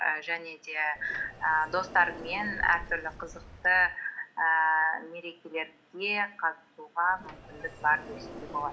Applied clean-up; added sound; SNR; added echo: none; Sliding door; 18 dB; none.